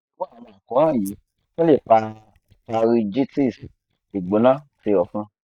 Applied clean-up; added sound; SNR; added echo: neural mask model DeepFilterNet 3.